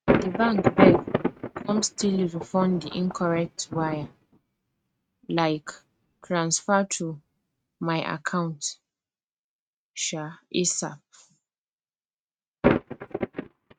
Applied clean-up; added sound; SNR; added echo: neural mask model RNNoise.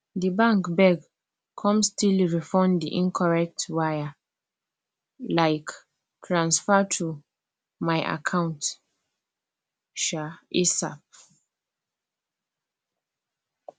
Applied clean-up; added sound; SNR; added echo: none; none; none; none.